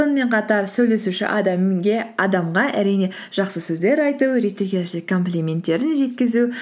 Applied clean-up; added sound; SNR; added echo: none; none; none; none.